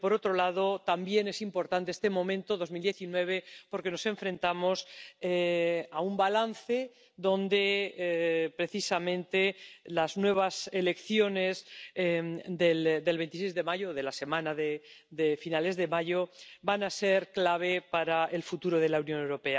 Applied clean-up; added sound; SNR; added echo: none; none; none; none.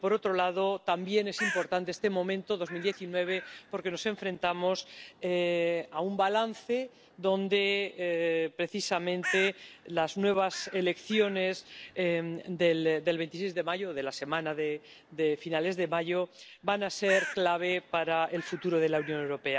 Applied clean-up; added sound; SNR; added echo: none; Bird; 15 dB; none.